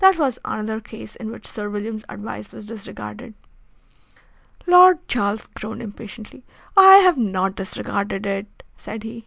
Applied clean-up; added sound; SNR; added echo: none; none; none; none.